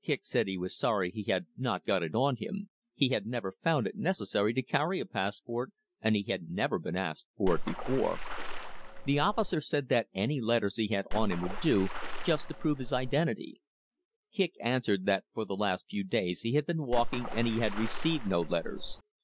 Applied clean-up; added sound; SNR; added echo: none; Water / Splash, splatter; 2 dB; none.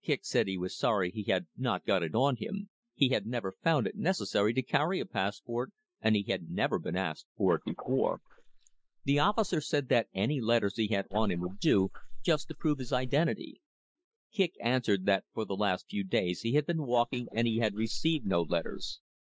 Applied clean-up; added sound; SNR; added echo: neural mask model Resemble Enhance denoiser.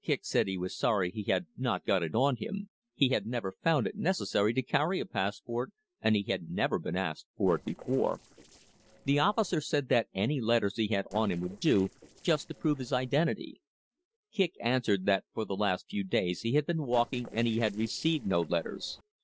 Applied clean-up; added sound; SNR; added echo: neural separator model SepFormer DNS4.